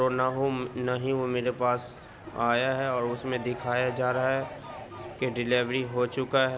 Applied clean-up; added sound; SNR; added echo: none; Fowl; 17 dB; none.